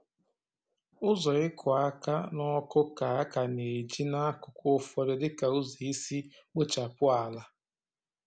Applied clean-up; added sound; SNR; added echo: none; none; none; none.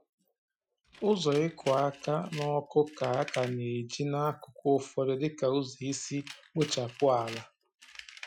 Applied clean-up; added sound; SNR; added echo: classical method Wiener filter.